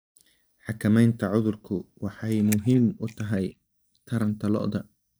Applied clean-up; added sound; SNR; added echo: neural mask model DeepFilterNet 3.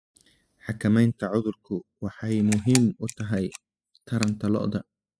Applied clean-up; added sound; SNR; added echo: classical method spectral subtraction.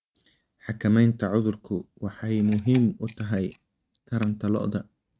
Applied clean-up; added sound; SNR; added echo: neural mask model RNNoise.